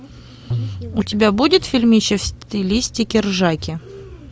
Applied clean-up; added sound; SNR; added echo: none; Tabla; 12 dB; none.